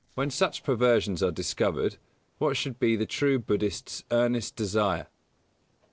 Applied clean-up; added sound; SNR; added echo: neural separator model SepFormer DNS4.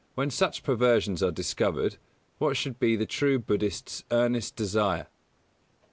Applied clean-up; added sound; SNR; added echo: none; none; none; none.